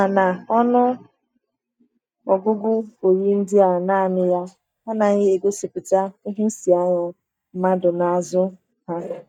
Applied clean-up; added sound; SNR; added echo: neural mask model DeepFilterNet 3.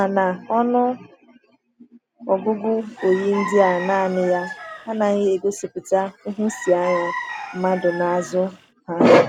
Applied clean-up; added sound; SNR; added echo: none; Chicken, rooster; 11 dB; none.